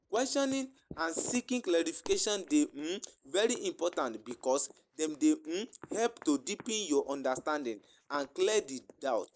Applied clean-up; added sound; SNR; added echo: neural mask model Resemble Enhance denoiser.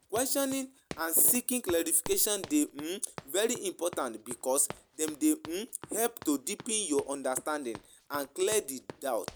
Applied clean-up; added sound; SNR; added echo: none; Run; 18 dB; none.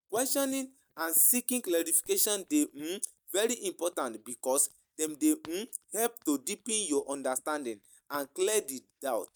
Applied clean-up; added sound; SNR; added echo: neural mask model DeepFilterNet 3.